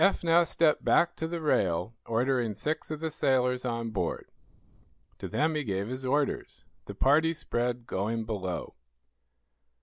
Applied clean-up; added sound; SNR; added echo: none; none; none; none.